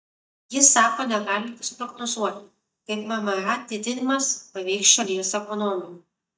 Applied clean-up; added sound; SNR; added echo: neural mask model DeepFilterNet 3.